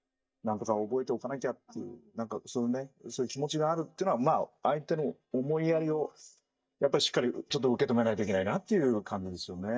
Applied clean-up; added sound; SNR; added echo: neural mask model DeepFilterNet 3.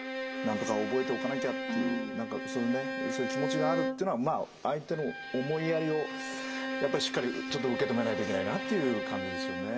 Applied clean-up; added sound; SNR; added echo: none; Bowed string instrument; 3 dB; reverberation time 1.4 s.